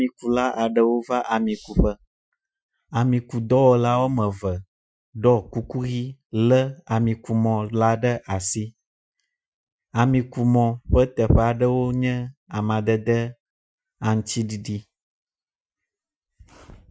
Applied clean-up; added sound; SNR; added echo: classical method Wiener filter.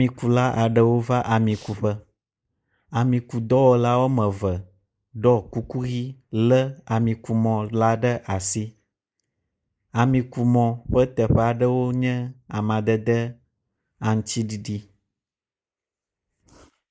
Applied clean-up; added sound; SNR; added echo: neural mask model Resemble Enhance denoiser.